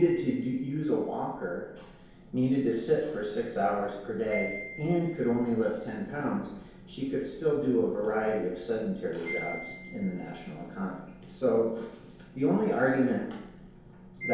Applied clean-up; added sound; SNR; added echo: none; Wind chime; 17 dB; reverberation time 1.0 s.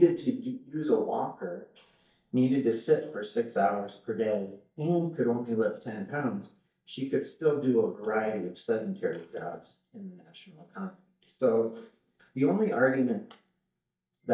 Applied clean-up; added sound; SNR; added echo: neural mask model DeepFilterNet 3.